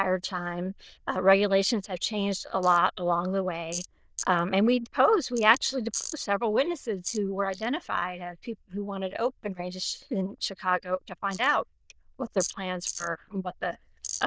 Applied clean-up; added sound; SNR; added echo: neural diffusion model UNIVERSE++.